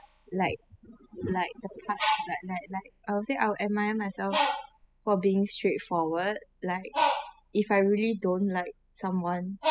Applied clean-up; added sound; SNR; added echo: classical method spectral subtraction.